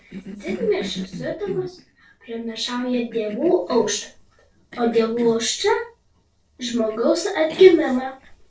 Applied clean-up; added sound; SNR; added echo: neural separator model SepFormer DNS4.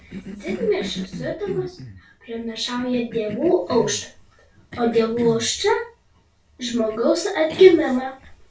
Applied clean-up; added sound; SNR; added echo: none; Cough; 15 dB; reverberation time 0.3 s.